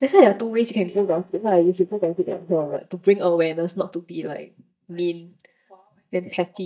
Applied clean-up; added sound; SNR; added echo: neural mask model DeepFilterNet 3.